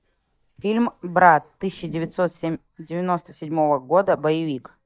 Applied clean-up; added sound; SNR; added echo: neural mask model DeepFilterNet 3.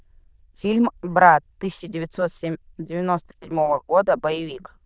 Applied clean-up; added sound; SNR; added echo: neural diffusion model UNIVERSE++.